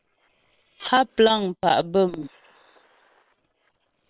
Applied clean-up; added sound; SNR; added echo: neural separator model SepFormer WHAM!.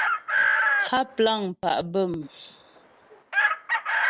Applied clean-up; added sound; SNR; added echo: none; Chicken, rooster; -2 dB; none.